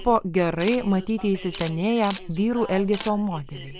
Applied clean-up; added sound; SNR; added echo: none; Camera; 17 dB; none.